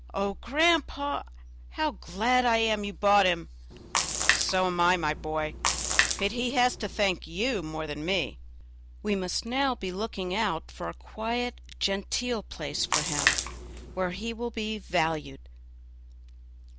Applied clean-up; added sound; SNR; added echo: none; Splash, splatter; 1 dB; none.